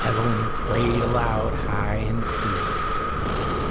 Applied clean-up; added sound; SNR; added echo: none; Breathing; -3 dB; none.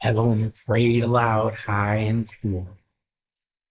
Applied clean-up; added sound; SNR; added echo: neural mask model Resemble Enhance denoiser.